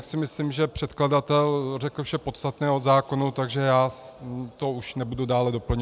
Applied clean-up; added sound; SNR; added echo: none; none; none; none.